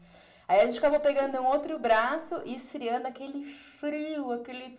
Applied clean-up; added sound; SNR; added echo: none; none; none; reverberation time 0.7 s.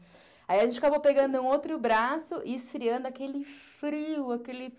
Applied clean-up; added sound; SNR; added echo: none; none; none; none.